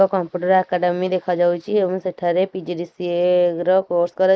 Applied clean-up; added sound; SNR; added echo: neural mask model Resemble Enhance denoiser.